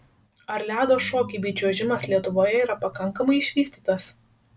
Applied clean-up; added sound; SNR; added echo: none; none; none; none.